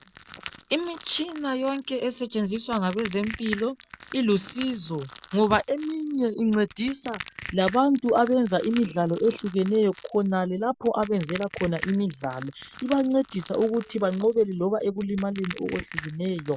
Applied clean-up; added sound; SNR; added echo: none; Crushing; 15 dB; none.